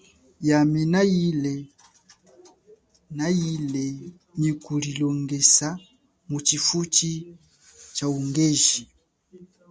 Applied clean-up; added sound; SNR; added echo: none; none; none; none.